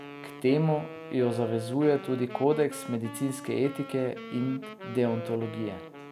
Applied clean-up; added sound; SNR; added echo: none; Wind instrument, woodwind instrument; 13 dB; none.